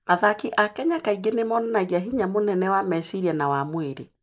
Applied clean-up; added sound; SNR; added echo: neural mask model Resemble Enhance denoiser.